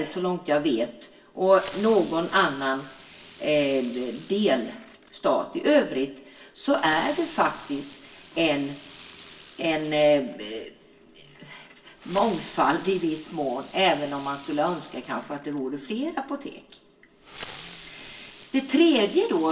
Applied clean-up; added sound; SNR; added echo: none; Fireworks; 18 dB; reverberation time 0.2 s.